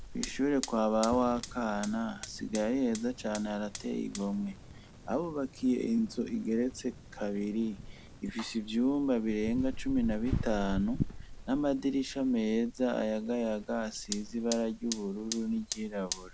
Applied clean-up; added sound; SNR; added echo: none; Fire; 10 dB; none.